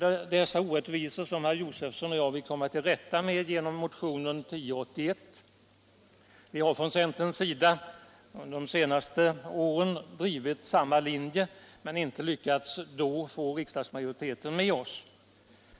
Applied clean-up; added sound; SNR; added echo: none; none; none; none.